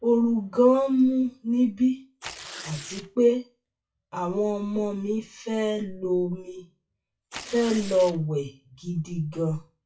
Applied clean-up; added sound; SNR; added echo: classical method WPE with log-MMSE.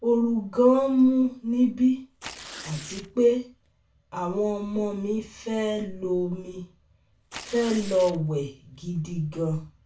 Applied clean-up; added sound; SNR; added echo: none; Tearing; 17 dB; reverberation time 0.2 s.